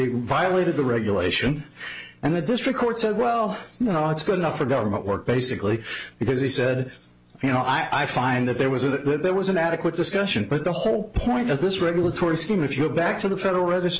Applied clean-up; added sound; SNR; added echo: none; none; none; none.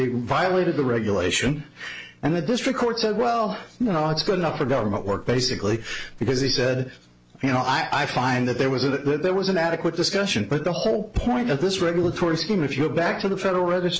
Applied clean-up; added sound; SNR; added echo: none; Livestock, farm animals, working animals; 15 dB; none.